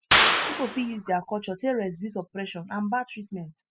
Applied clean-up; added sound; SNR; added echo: classical method spectral subtraction.